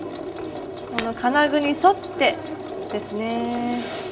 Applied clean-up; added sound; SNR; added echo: none; Shatter; 13 dB; reverberation time 0.6 s.